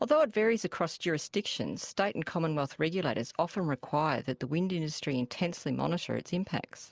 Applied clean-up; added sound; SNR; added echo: neural mask model Resemble Enhance denoiser.